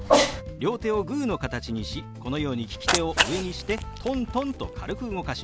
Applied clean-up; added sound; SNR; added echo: none; Cat; 1 dB; none.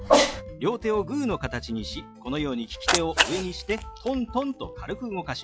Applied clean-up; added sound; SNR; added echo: classical method log-MMSE.